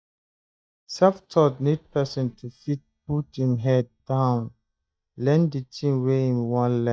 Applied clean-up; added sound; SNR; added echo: neural mask model DeepFilterNet 3.